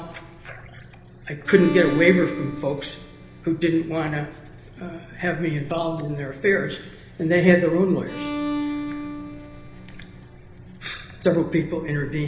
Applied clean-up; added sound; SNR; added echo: none; Bowed string instrument; 9 dB; reverberation time 1.1 s.